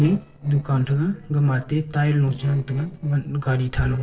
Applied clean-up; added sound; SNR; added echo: neural separator model SepFormer DNS4.